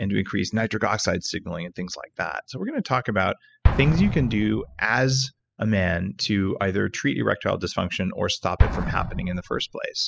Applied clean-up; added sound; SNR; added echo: classical method spectral subtraction.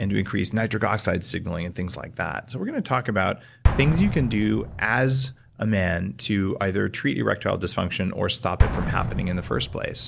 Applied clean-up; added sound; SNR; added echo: none; Explosion; 5 dB; none.